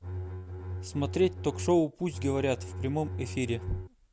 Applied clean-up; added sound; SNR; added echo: none; Bowed string instrument; 6 dB; none.